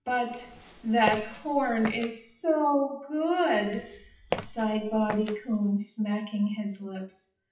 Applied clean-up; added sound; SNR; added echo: classical method WPE with log-MMSE.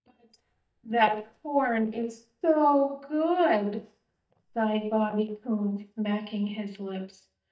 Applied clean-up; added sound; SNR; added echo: neural mask model DeepFilterNet 3.